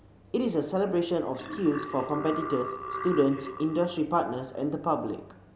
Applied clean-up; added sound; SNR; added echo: none; Burping, eructation; 9 dB; none.